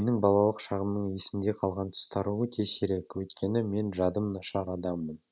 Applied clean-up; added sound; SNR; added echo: none; none; none; none.